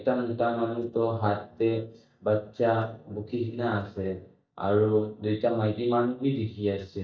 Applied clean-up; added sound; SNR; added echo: neural mask model DeepFilterNet 3.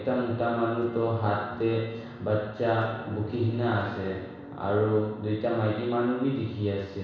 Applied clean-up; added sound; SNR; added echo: none; Musical instrument; 16 dB; reverberation time 1.1 s.